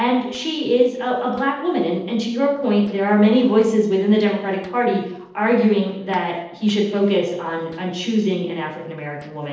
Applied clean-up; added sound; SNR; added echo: neural separator model SepFormer DNS4.